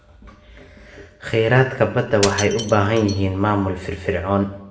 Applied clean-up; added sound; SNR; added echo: none; Shatter; 13 dB; reverberation time 0.8 s.